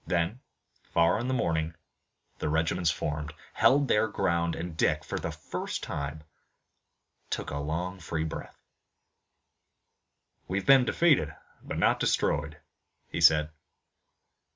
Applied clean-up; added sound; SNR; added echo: none; none; none; none.